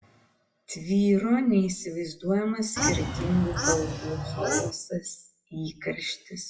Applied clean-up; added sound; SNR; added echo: classical method WPE with log-MMSE.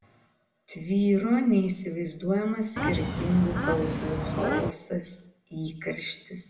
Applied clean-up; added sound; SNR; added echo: none; Bird / Fowl; 0 dB; reverberation time 0.7 s.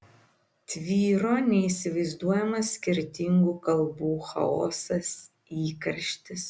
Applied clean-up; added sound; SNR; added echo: none; none; none; none.